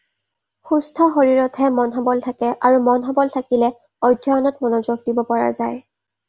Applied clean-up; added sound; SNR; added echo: none; none; none; none.